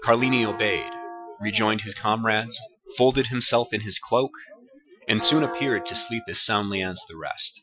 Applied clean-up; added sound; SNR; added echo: classical method Wiener filter.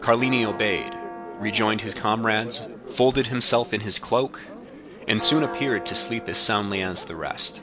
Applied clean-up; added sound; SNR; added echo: none; Church bell; 14 dB; none.